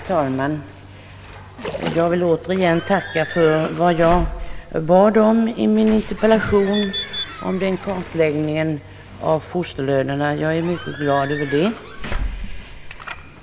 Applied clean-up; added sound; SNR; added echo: none; Splash, splatter + Squeak / Slam / Alarm / Wood; 11 dB; none.